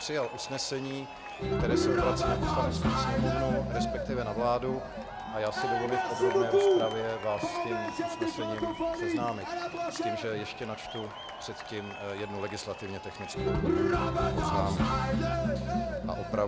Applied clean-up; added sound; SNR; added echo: none; Cheering; -5 dB; none.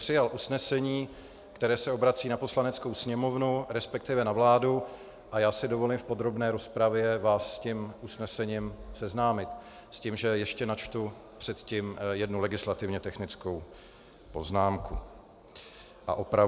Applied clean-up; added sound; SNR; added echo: none; none; none; none.